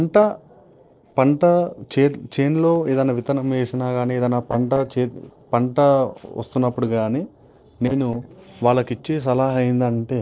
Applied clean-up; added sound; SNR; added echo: neural separator model SepFormer DNS4.